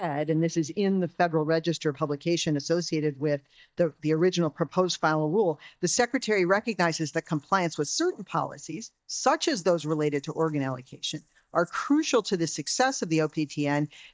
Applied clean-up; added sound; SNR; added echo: neural mask model DeepFilterNet 3.